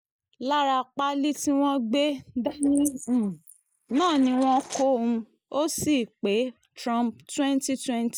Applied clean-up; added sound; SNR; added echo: neural mask model Resemble Enhance denoiser.